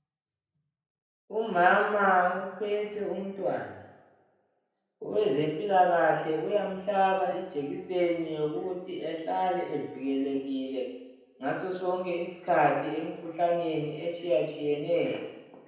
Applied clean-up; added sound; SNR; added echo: none; none; none; reverberation time 0.8 s.